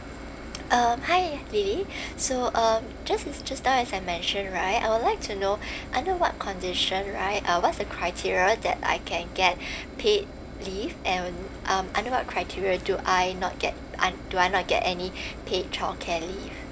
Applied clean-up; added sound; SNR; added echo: none; Engine; 12 dB; none.